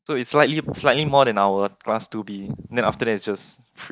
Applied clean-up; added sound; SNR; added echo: neural mask model DeepFilterNet 3.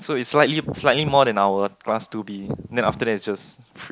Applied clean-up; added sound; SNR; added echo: none; Wind; 11 dB; none.